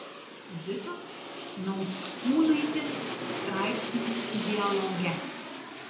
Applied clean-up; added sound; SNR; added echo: none; Aircraft; 5 dB; reverberation time 0.7 s.